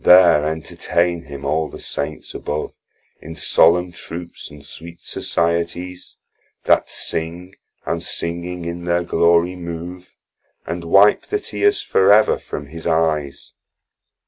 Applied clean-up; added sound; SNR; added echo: none; none; none; none.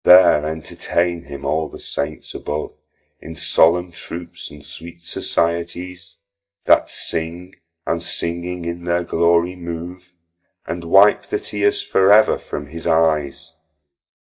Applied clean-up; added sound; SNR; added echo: neural mask model DeepFilterNet 3.